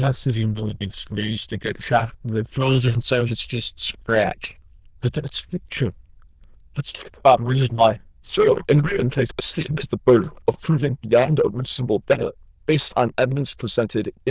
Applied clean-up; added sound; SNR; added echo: neural diffusion model UNIVERSE++.